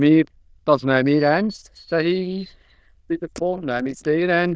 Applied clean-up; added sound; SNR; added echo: neural diffusion model UNIVERSE++.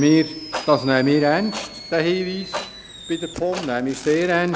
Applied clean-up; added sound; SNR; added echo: none; Fireworks + Clock; 13 dB; none.